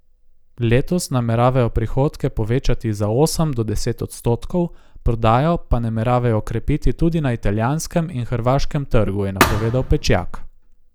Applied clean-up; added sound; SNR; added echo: none; Thump, thud; 5 dB; none.